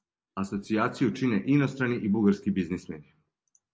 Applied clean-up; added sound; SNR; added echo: none; none; none; none.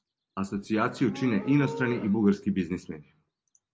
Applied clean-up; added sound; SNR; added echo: none; Livestock, farm animals, working animals; 16 dB; none.